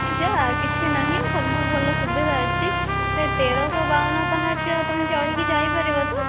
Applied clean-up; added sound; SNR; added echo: none; Trumpet + Aircraft; -3 dB; none.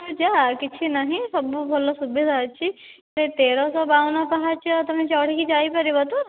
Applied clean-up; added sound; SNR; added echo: none; none; none; none.